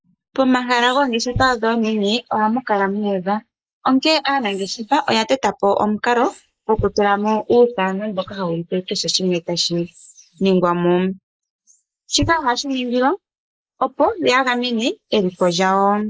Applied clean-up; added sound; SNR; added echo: neural mask model Resemble Enhance denoiser.